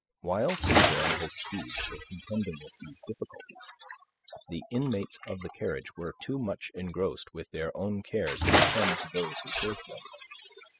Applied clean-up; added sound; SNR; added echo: classical method spectral subtraction.